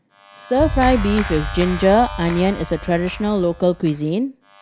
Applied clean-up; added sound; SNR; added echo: none; Clapping; 9 dB; none.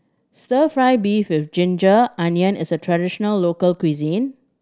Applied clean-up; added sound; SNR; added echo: none; none; none; none.